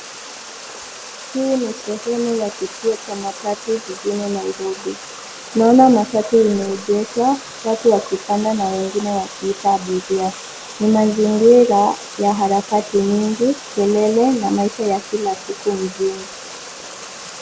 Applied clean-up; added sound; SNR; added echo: none; Water; 15 dB; none.